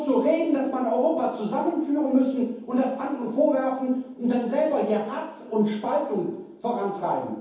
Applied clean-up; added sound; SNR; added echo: none; none; none; reverberation time 0.9 s.